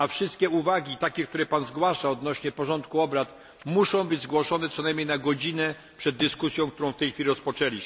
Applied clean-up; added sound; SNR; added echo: none; none; none; none.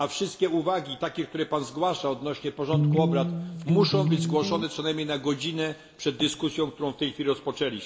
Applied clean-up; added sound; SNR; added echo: none; Electric guitar; -2 dB; reverberation time 0.9 s.